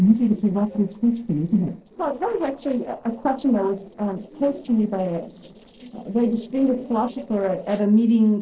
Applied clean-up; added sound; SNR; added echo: neural separator model SepFormer DNS4.